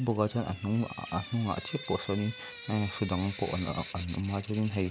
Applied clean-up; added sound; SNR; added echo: none; Drip / Sink (filling or washing); 14 dB; none.